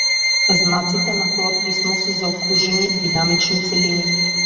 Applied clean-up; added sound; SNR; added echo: none; Bowed string instrument; -4 dB; reverberation time 2.1 s.